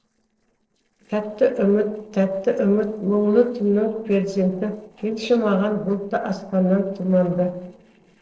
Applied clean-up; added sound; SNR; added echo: neural separator model SepFormer DNS4.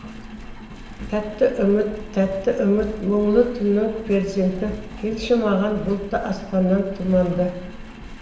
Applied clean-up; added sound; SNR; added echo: none; Engine; 14 dB; reverberation time 0.9 s.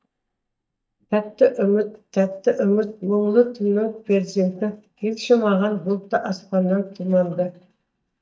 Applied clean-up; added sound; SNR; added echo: neural mask model DeepFilterNet 3.